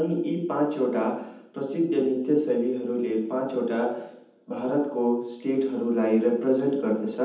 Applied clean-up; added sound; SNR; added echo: none; none; none; reverberation time 0.8 s.